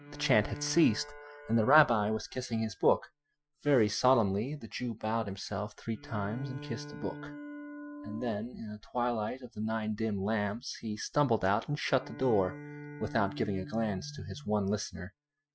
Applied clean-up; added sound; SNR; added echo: classical method Wiener filter.